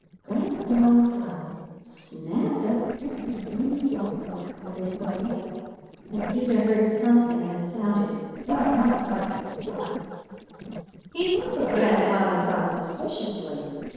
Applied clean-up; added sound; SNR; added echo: neural separator model SepFormer DNS4.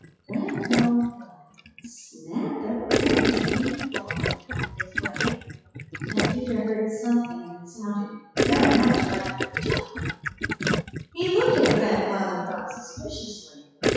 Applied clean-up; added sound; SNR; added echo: classical method WPE with log-MMSE.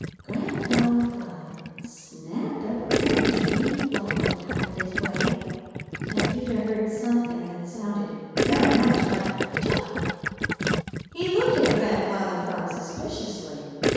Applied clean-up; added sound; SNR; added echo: none; Gurgling; 0 dB; reverberation time 1.9 s.